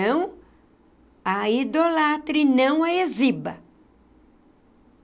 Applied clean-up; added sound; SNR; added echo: none; none; none; none.